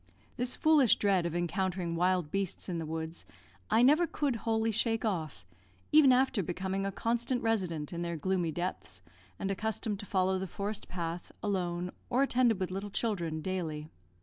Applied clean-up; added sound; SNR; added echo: none; none; none; none.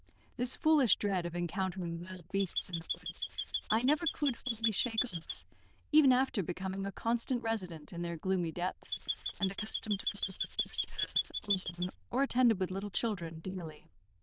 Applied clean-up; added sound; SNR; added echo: neural diffusion model UNIVERSE++.